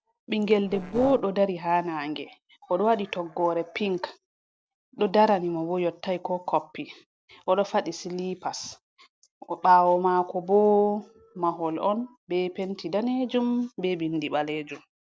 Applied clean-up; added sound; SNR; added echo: neural separator model SepFormer DNS4.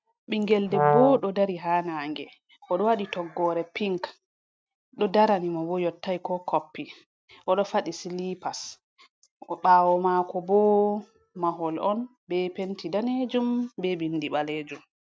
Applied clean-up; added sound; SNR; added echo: neural mask model RNNoise.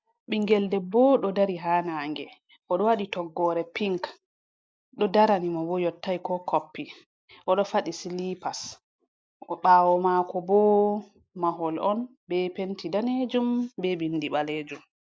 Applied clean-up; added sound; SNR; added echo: neural mask model Resemble Enhance denoiser.